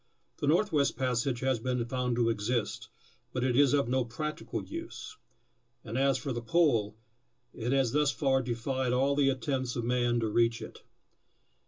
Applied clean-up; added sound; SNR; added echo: none; none; none; reverberation time 0.2 s.